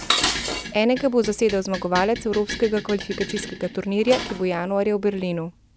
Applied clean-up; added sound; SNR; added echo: none; Dishes, pots, and pans; 8 dB; none.